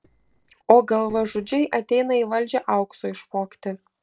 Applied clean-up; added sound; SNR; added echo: neural separator model SepFormer DNS4.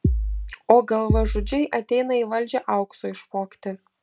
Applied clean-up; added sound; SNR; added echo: none; Bass drum; -1 dB; none.